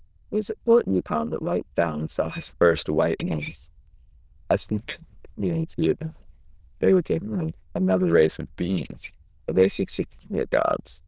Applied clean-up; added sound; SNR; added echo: neural diffusion model UNIVERSE++.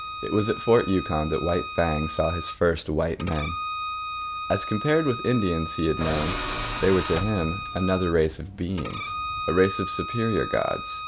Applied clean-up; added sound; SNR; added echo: none; Bowed string instrument + Tools; 7 dB; none.